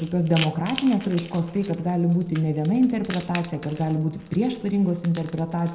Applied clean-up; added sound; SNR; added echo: none; Crack / Crackle; 17 dB; reverberation time 0.8 s.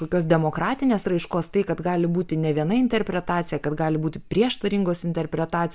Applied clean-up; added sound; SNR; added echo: none; none; none; none.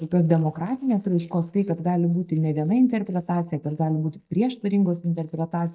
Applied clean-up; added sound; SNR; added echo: neural mask model DeepFilterNet 3.